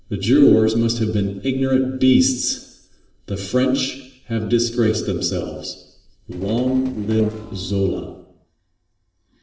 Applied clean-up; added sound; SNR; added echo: neural separator model SepFormer DNS4.